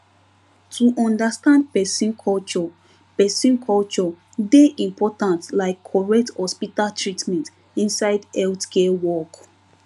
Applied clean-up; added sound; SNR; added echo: none; none; none; none.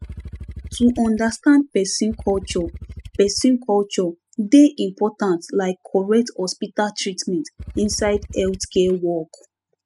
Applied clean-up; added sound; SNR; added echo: classical method spectral subtraction.